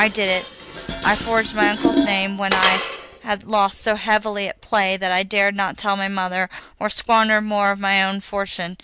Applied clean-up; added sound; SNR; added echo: none; Dishes, pots, and pans; 7 dB; none.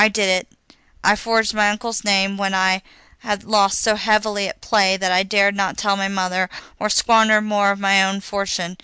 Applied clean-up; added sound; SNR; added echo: none; none; none; none.